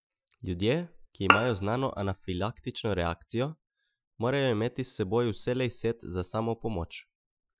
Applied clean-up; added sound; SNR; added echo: classical method Wiener filter.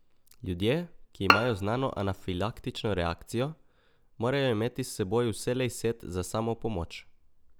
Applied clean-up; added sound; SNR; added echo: none; Bowed string instrument; -1 dB; none.